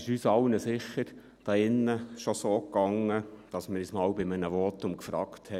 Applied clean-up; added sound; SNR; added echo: none; none; none; none.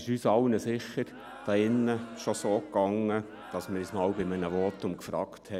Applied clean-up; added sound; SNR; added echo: none; Crowd; 19 dB; none.